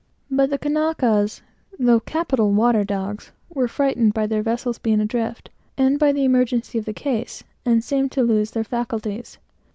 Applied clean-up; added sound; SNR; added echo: none; none; none; none.